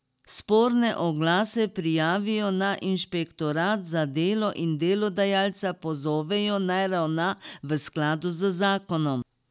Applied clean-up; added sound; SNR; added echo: none; none; none; none.